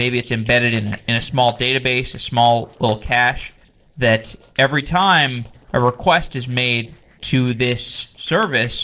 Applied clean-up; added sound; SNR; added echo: neural separator model SepFormer DNS4.